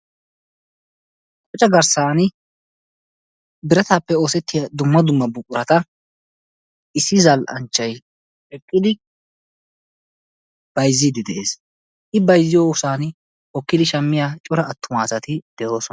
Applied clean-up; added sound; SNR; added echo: none; none; none; none.